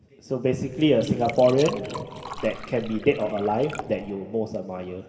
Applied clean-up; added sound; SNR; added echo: none; Liquid; 14 dB; reverberation time 2.1 s.